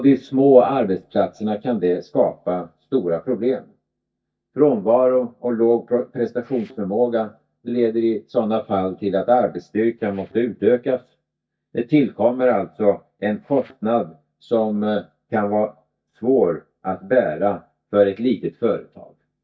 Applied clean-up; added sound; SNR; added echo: neural mask model DeepFilterNet 3.